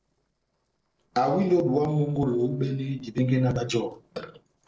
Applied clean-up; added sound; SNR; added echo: neural separator model SepFormer DNS4.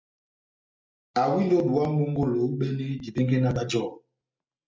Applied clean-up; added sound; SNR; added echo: none; none; none; none.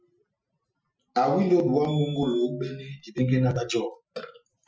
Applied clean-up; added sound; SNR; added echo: classical method Wiener filter.